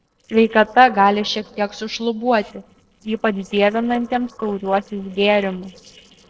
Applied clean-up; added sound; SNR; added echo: neural separator model SepFormer DNS4.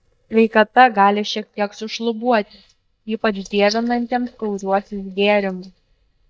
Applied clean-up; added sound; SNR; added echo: neural mask model DeepFilterNet 3.